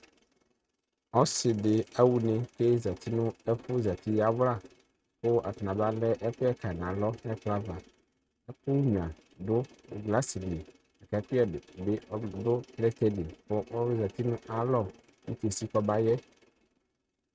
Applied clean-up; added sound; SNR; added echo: neural mask model RNNoise.